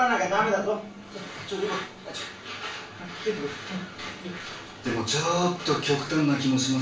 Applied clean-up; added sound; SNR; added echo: none; Snare drum; 15 dB; reverberation time 0.3 s.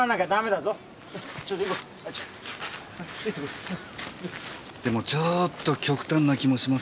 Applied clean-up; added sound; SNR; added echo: none; none; none; none.